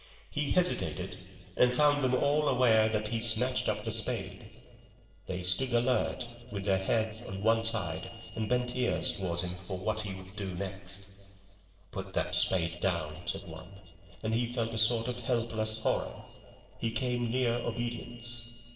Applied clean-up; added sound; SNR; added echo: neural separator model SepFormer DNS4.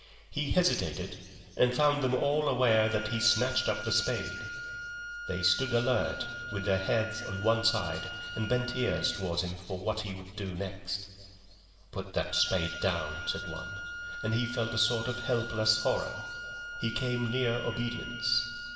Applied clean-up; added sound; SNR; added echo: none; Wind instrument, woodwind instrument; 10 dB; reverberation time 2.2 s.